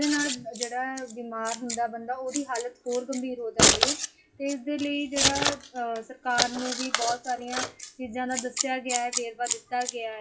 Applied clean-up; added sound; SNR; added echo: classical method WPE with log-MMSE.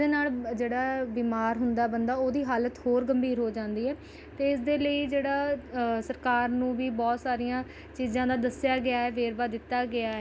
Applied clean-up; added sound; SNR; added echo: none; none; none; none.